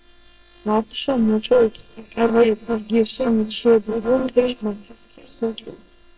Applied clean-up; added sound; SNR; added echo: neural separator model SepFormer WHAMR!.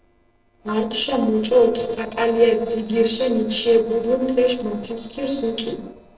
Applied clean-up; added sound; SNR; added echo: neural separator model SepFormer DNS4.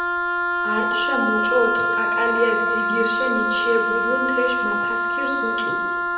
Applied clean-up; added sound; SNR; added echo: none; Wind instrument, woodwind instrument; -4 dB; reverberation time 1.2 s.